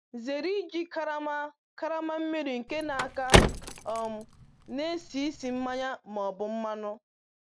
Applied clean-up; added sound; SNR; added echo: none; Car; -5 dB; none.